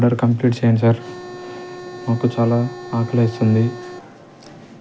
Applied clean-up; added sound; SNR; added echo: none; Organ; 15 dB; none.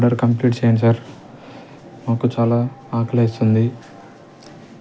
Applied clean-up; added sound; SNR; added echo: none; none; none; none.